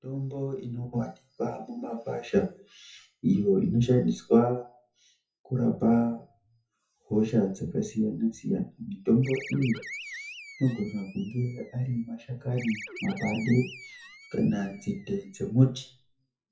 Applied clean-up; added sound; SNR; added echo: classical method WPE with log-MMSE.